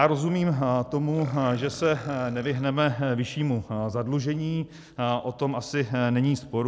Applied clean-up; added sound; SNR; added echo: none; Burping, eructation; 20 dB; none.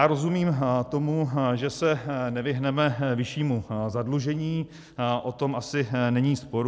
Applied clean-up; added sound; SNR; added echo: none; none; none; none.